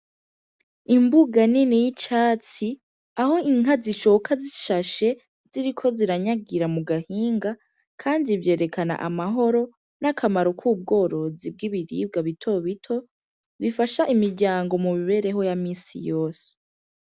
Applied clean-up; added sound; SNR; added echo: none; none; none; none.